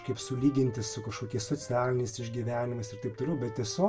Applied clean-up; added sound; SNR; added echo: none; Wind instrument, woodwind instrument; 16 dB; reverberation time 0.2 s.